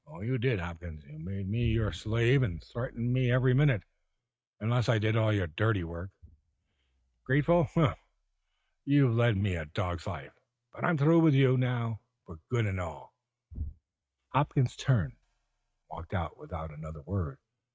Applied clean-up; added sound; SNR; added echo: neural mask model RNNoise.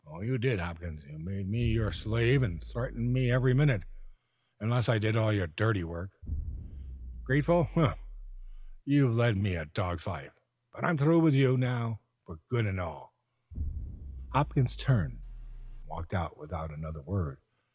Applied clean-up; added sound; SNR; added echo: none; Explosion; 11 dB; none.